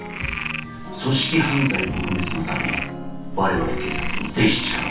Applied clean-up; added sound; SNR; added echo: none; Frog; 9 dB; reverberation time 0.3 s.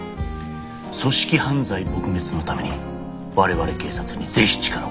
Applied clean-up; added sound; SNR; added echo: none; none; none; none.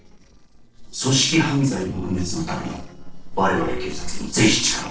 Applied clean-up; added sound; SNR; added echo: neural separator model SepFormer DNS4.